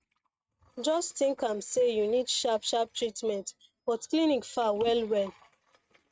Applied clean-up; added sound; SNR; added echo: neural mask model RNNoise.